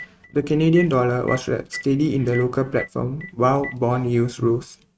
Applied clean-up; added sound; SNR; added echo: neural mask model RNNoise.